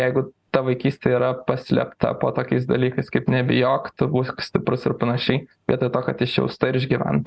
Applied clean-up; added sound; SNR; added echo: none; none; none; none.